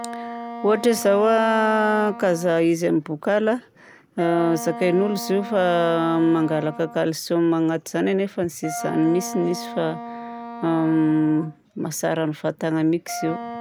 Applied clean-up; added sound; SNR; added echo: none; Wind instrument, woodwind instrument; 13 dB; none.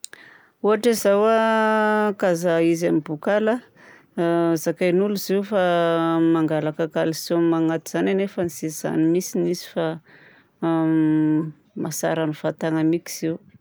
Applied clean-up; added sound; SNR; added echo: none; none; none; none.